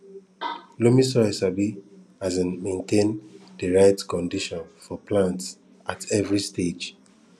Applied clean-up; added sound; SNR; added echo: none; none; none; none.